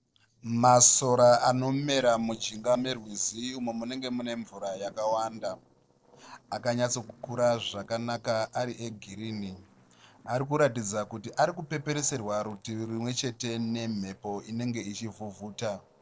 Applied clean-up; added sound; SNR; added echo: neural separator model SepFormer DNS4.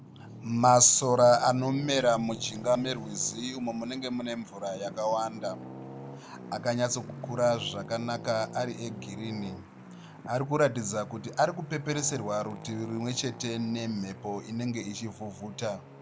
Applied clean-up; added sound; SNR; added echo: none; Traffic noise, roadway noise; 14 dB; none.